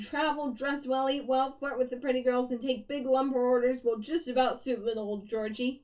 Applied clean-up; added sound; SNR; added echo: none; none; none; reverberation time 0.2 s.